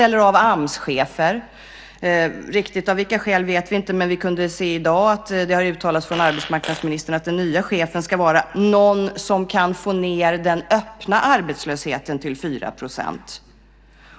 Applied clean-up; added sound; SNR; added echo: none; Fart; 12 dB; none.